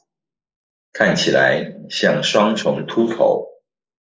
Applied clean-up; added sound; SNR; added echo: neural mask model Resemble Enhance denoiser.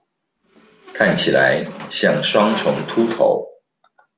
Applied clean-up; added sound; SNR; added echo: none; Squeak; 13 dB; none.